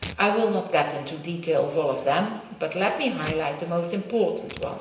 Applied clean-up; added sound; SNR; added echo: none; Packing tape, duct tape / Tearing; 18 dB; reverberation time 0.9 s.